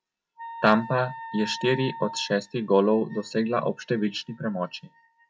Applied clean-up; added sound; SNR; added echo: classical method log-MMSE.